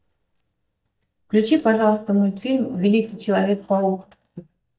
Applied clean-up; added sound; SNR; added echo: neural mask model DeepFilterNet 3.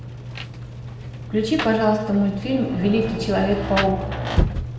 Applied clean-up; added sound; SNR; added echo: none; Rain; 6 dB; reverberation time 1.0 s.